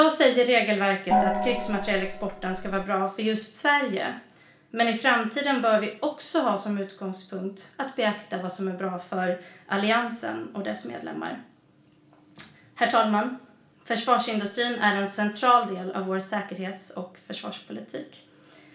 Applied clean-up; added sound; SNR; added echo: none; Gong; 1 dB; reverberation time 0.5 s.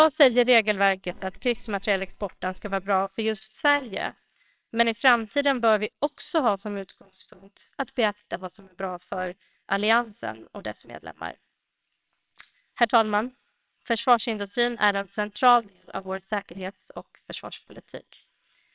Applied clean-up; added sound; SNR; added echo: neural separator model SepFormer WHAMR!.